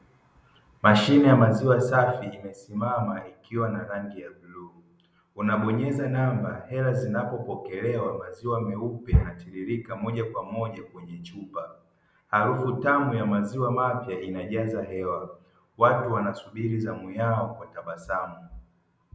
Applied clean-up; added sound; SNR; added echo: none; none; none; none.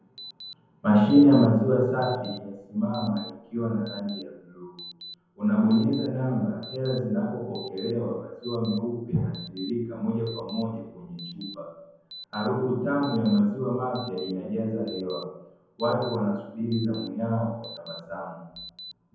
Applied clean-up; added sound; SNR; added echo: none; Alarm; 19 dB; reverberation time 0.9 s.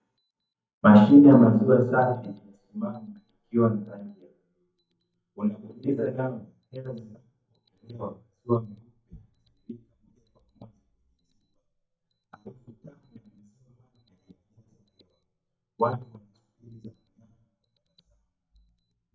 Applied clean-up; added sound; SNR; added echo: neural mask model DeepFilterNet 3.